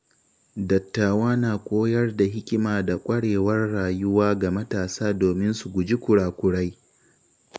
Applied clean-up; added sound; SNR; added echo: none; none; none; none.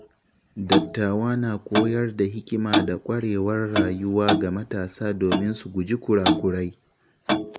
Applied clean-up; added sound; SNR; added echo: none; Clock; 2 dB; none.